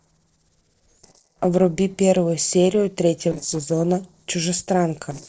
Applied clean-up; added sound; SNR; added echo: neural separator model SepFormer DNS4.